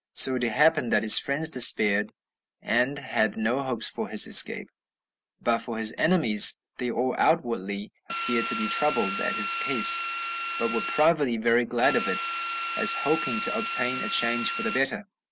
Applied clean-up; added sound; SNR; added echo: none; Drill; 4 dB; none.